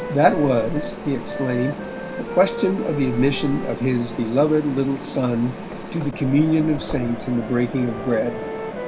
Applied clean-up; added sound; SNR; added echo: none; Wind instrument, woodwind instrument + Mechanisms; 8 dB; none.